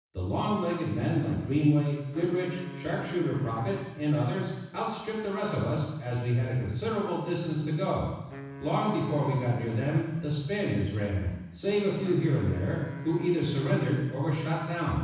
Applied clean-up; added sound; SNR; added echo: none; Wind instrument, woodwind instrument; 15 dB; reverberation time 1.1 s.